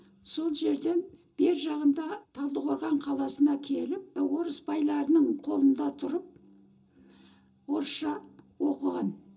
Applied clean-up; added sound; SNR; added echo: none; none; none; reverberation time 0.2 s.